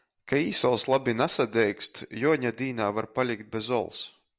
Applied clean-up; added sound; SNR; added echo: none; none; none; none.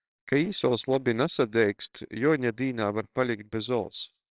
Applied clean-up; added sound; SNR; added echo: neural separator model SepFormer WHAMR!.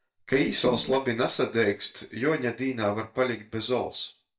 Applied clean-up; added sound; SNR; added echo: neural mask model DeepFilterNet 3.